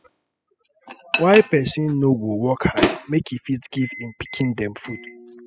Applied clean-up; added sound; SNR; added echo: classical method spectral subtraction.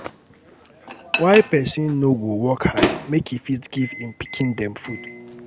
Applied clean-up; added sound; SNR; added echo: none; Microwave oven; 8 dB; none.